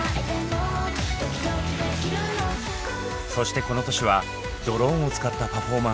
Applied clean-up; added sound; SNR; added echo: none; none; none; none.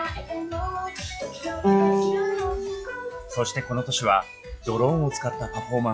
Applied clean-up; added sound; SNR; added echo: classical method log-MMSE.